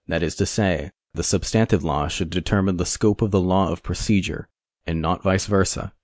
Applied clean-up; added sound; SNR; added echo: none; none; none; none.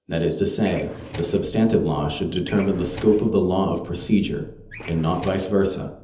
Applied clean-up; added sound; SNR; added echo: none; Drawer open or close; 16 dB; reverberation time 1.2 s.